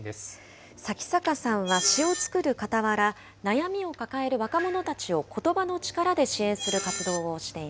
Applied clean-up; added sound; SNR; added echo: none; Screech; 12 dB; none.